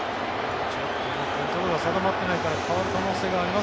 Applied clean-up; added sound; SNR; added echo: none; none; none; none.